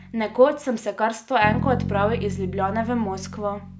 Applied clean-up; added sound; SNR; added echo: none; Bass guitar; 7 dB; none.